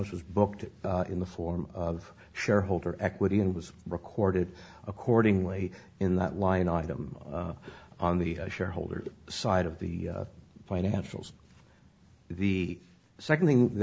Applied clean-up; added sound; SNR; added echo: none; none; none; none.